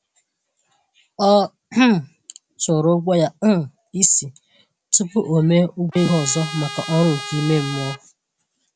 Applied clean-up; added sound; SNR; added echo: none; Trumpet; 11 dB; none.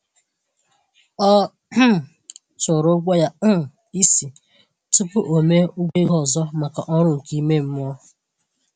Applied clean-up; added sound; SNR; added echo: none; none; none; none.